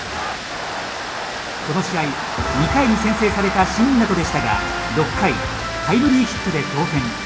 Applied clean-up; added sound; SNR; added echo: none; Water; 10 dB; reverberation time 0.8 s.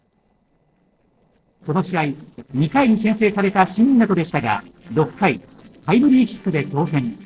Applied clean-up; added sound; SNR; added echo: neural separator model SepFormer DNS4.